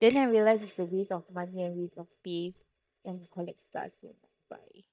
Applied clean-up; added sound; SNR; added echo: neural mask model DeepFilterNet 3.